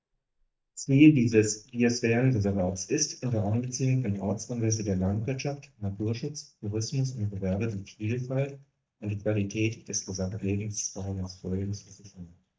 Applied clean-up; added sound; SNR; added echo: neural mask model DeepFilterNet 3.